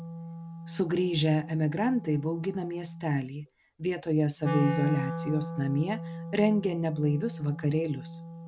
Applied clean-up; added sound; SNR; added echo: none; Wind instrument, woodwind instrument; 9 dB; none.